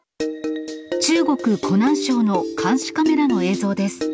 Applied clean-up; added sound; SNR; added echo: none; none; none; none.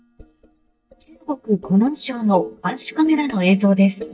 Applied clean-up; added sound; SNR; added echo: neural mask model DeepFilterNet 3.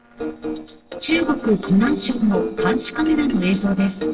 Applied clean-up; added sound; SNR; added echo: neural separator model SepFormer DNS4.